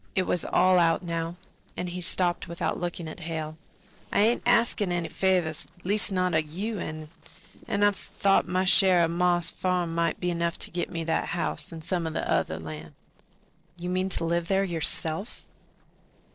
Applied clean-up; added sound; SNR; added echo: neural separator model SepFormer DNS4.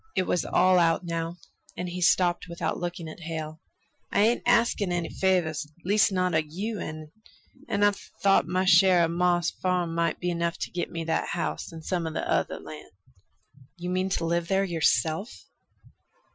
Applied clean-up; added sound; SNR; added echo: classical method Wiener filter.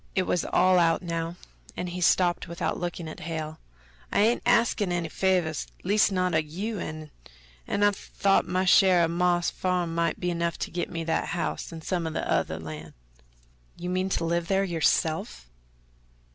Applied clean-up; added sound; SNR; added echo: none; none; none; none.